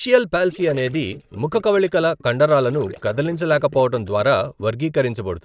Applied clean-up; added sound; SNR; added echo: neural separator model SepFormer DNS4.